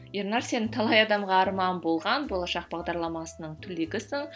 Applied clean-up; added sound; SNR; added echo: none; none; none; none.